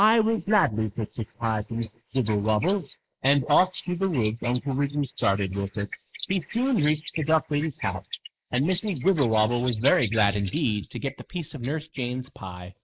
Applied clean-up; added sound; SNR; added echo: neural mask model Resemble Enhance denoiser.